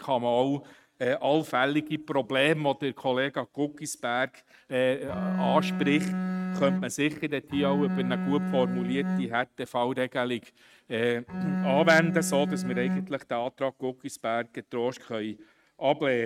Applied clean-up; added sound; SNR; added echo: neural mask model RNNoise.